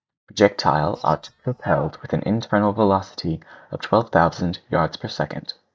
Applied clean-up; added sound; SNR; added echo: neural mask model DeepFilterNet 3.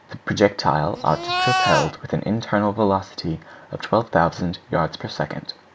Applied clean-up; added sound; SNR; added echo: none; Livestock, farm animals, working animals; 0 dB; none.